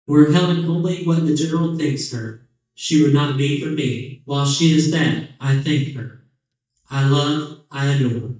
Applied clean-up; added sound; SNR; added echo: neural mask model DeepFilterNet 3.